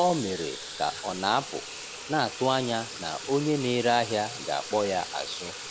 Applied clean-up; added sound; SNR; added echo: none; Sink (filling or washing) / Water tap, faucet; 10 dB; none.